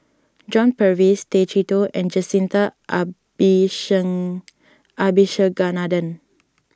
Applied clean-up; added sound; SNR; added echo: none; none; none; none.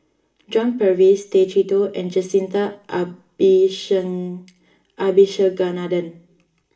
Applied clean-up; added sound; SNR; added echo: none; none; none; reverberation time 0.4 s.